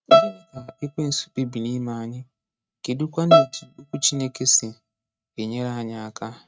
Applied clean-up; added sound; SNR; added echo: neural mask model RNNoise.